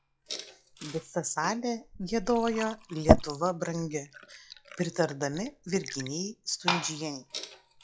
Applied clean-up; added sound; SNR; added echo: classical method log-MMSE.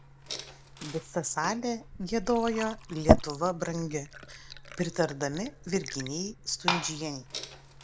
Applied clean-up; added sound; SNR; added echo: none; Liquid; 1 dB; none.